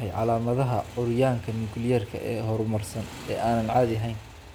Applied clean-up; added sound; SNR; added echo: none; Motorcycle; 17 dB; none.